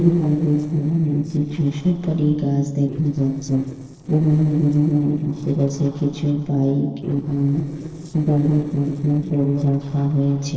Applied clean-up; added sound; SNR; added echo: neural separator model SepFormer DNS4.